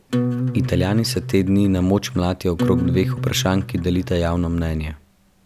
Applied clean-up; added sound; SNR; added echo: none; Acoustic guitar; 5 dB; none.